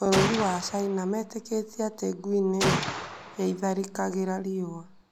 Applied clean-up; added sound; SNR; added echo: none; Gunshot, gunfire; 5 dB; none.